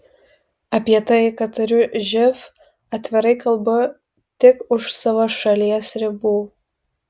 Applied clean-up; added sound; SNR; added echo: none; none; none; none.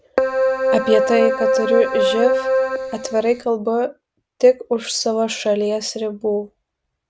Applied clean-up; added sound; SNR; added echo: none; Keyboard (musical); -2 dB; none.